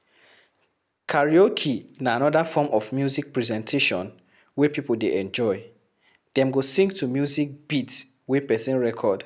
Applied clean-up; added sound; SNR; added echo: none; none; none; none.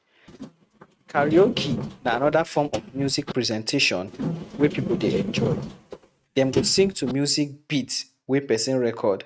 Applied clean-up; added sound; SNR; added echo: neural mask model RNNoise.